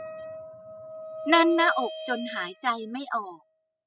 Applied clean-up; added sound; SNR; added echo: classical method spectral subtraction.